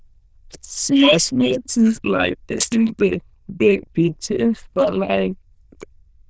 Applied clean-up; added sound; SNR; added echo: neural diffusion model UNIVERSE++.